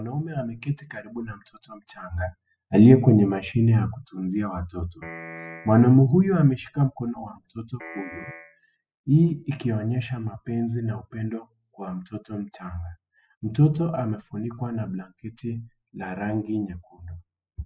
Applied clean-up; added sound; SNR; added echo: classical method spectral subtraction.